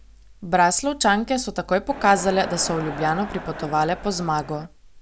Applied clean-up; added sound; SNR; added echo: none; Crowd; 12 dB; none.